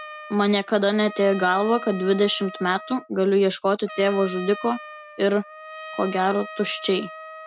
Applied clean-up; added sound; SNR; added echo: none; Trumpet; 15 dB; none.